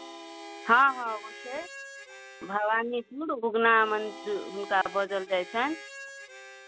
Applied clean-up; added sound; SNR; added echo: none; Harmonica; 16 dB; none.